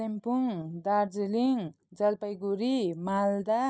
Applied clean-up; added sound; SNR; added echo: none; none; none; none.